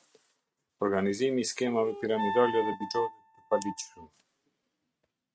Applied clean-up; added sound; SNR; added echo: neural mask model RNNoise.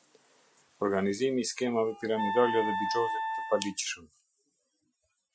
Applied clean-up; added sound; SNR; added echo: classical method Wiener filter.